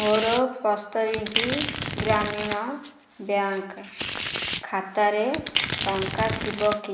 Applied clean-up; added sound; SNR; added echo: none; Domestic sounds, home sounds; 1 dB; none.